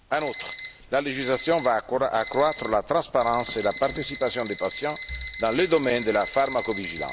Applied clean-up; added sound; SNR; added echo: none; Alarm; 13 dB; none.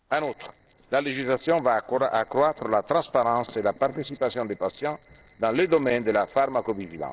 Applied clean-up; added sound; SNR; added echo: neural separator model SepFormer DNS4.